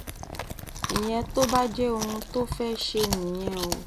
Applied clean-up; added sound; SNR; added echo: none; Chewing, mastication; 5 dB; none.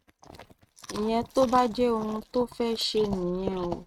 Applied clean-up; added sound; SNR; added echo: neural mask model RNNoise.